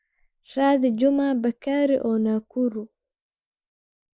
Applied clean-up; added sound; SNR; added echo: neural mask model Resemble Enhance denoiser.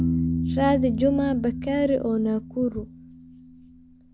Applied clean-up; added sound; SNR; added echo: none; Piano; 4 dB; none.